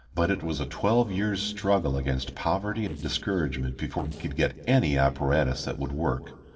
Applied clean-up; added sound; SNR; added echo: neural separator model SepFormer DNS4.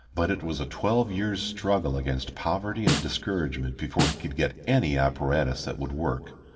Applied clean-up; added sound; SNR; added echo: none; Snare drum; 4 dB; reverberation time 1.6 s.